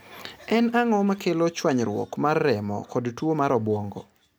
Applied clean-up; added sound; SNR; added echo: none; none; none; none.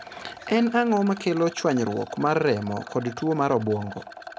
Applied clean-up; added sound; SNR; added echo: none; Rattle; 16 dB; none.